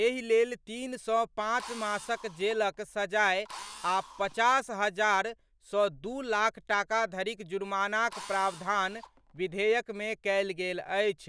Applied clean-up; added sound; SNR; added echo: none; Drill; 18 dB; none.